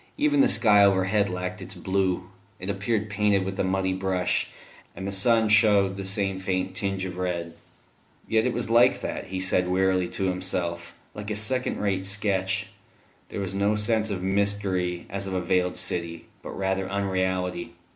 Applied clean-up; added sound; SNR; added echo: none; none; none; none.